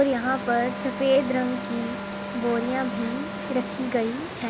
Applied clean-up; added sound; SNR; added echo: none; Water + Wind instrument, woodwind instrument; 7 dB; none.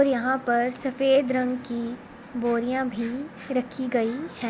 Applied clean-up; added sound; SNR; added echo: none; none; none; none.